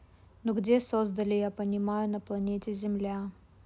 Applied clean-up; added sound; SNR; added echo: none; none; none; none.